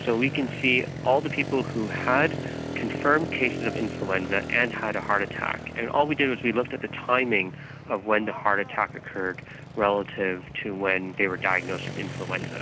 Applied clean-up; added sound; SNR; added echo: none; Motorcycle; 9 dB; none.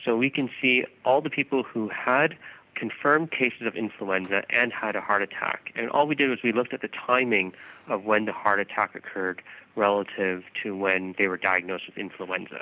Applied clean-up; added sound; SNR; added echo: none; none; none; none.